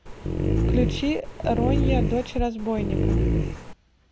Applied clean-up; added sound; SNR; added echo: none; Dog; -4 dB; none.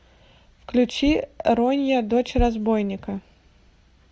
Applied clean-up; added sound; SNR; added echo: none; none; none; none.